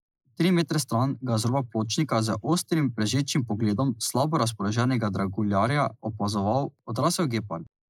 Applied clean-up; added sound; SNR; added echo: neural mask model Resemble Enhance denoiser.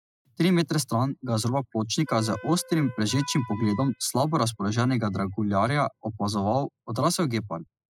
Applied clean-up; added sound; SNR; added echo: classical method spectral subtraction.